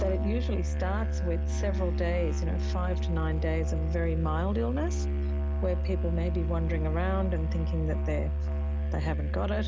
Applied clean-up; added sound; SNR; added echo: none; Musical instrument; -5 dB; none.